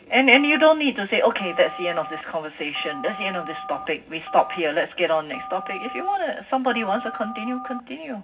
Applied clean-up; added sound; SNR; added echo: none; Telephone; 13 dB; reverberation time 0.4 s.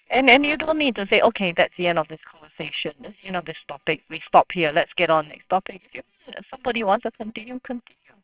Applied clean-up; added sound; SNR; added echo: neural separator model SepFormer WHAMR!.